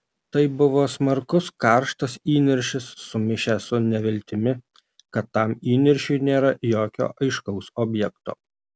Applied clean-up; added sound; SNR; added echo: none; none; none; none.